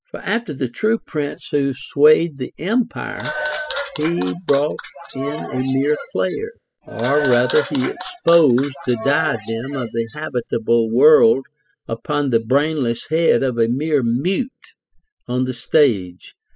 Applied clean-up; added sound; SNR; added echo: classical method spectral subtraction.